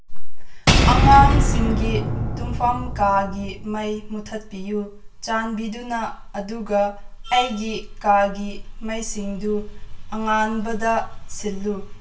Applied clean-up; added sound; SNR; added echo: none; Shatter / Boom; -2 dB; reverberation time 0.2 s.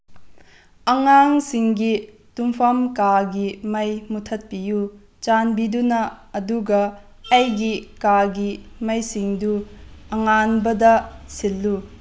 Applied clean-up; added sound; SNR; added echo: none; none; none; none.